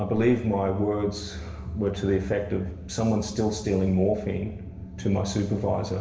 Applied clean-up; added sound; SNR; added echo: none; none; none; reverberation time 1.1 s.